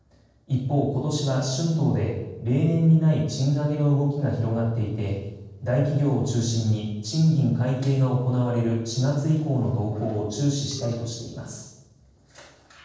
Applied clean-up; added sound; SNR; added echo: neural separator model SepFormer DNS4.